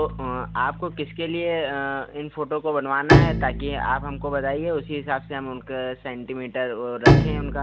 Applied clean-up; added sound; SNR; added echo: none; Bowed string instrument; -2 dB; none.